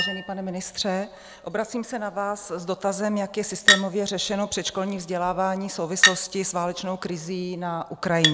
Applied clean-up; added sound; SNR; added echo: none; Chink, clink; 2 dB; none.